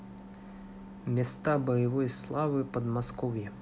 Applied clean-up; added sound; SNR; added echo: none; none; none; none.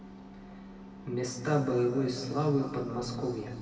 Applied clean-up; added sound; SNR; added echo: none; none; none; reverberation time 2.5 s.